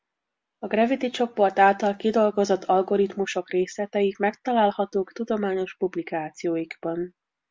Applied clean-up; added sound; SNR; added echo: none; none; none; none.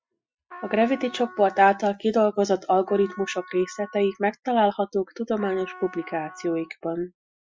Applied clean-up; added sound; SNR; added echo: classical method Wiener filter.